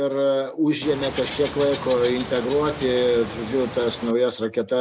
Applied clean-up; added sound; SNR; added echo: none; Water / Bird; 11 dB; none.